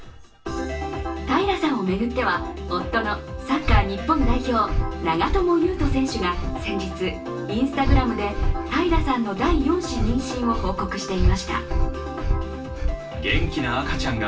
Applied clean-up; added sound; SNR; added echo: none; Breathing; 1 dB; reverberation time 0.3 s.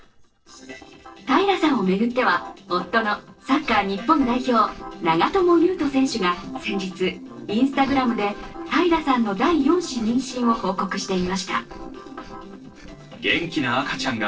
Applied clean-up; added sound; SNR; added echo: neural separator model SepFormer DNS4.